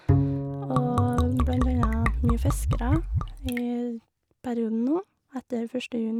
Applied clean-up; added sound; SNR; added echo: none; Bowed string instrument + Liquid; -4 dB; none.